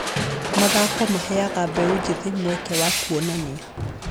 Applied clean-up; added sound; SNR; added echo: none; Crushing + Crushing; 2 dB; none.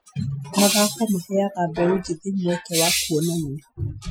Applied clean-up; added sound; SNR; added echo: classical method Wiener filter.